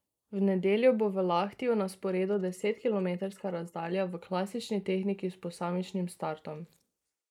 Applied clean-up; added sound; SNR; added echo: neural mask model Resemble Enhance denoiser.